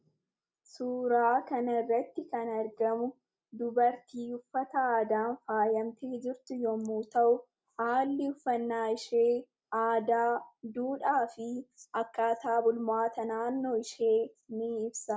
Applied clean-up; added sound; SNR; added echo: none; none; none; none.